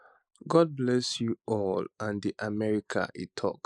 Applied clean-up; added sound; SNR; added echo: neural mask model Resemble Enhance denoiser.